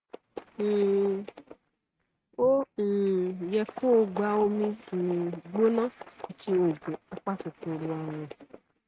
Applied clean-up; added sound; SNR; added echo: neural mask model RNNoise.